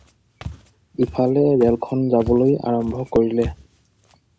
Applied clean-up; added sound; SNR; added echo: none; Walk, footsteps; 16 dB; none.